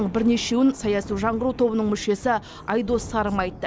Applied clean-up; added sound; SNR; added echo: none; Thunder; 15 dB; none.